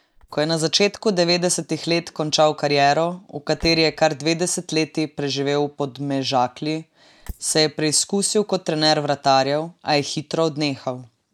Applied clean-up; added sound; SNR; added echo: neural mask model DeepFilterNet 3.